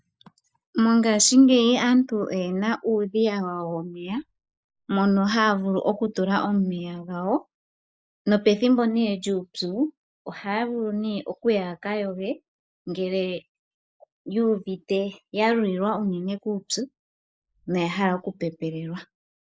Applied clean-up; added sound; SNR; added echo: neural mask model Resemble Enhance denoiser.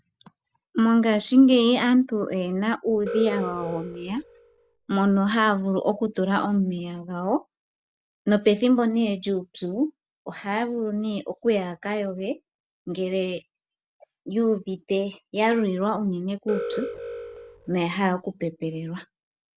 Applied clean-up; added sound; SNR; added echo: none; Alarm; 10 dB; none.